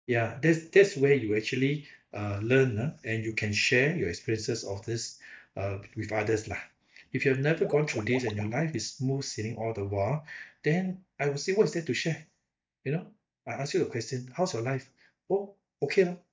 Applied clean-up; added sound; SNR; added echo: neural mask model DeepFilterNet 3.